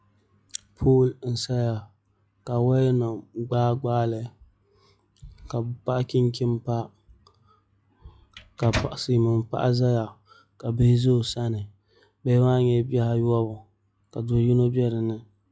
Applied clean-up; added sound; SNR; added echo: classical method log-MMSE.